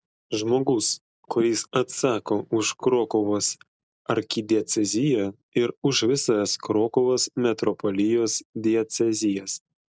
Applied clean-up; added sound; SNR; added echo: none; none; none; none.